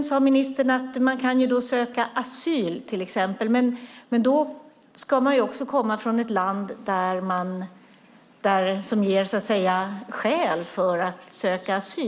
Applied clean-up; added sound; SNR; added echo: none; none; none; none.